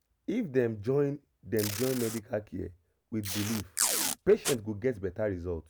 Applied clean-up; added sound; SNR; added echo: none; Packing tape, duct tape; 4 dB; none.